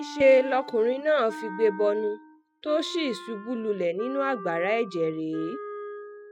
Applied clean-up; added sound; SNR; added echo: classical method spectral subtraction.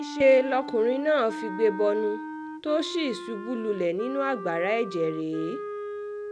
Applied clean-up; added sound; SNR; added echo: none; Wind instrument, woodwind instrument; 10 dB; none.